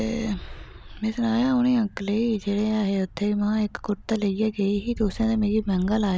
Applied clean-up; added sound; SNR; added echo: none; Wind; 16 dB; none.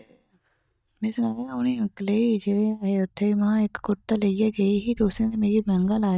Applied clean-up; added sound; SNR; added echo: neural mask model DeepFilterNet 3.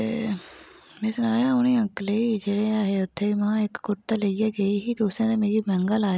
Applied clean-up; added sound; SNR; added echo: none; none; none; none.